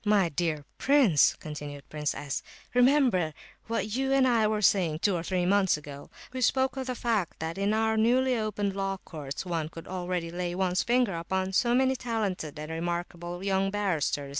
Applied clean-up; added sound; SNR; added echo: none; none; none; none.